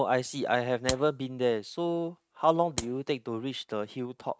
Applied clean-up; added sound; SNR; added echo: neural mask model RNNoise.